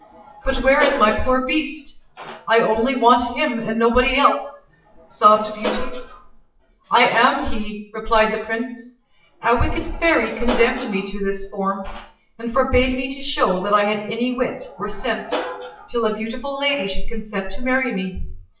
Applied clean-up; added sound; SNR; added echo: classical method WPE with log-MMSE.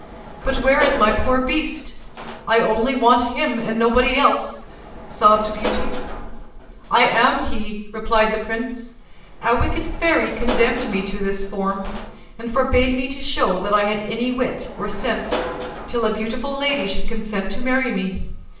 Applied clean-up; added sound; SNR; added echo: none; Sliding door / Slam; 13 dB; reverberation time 0.7 s.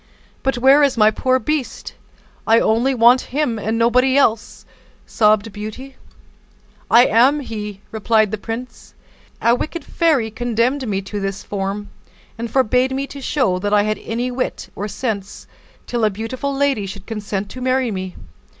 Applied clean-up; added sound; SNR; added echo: none; none; none; none.